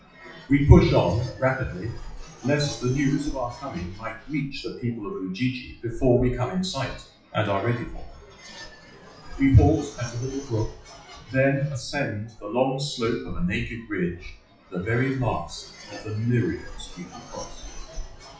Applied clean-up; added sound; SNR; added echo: classical method WPE with log-MMSE.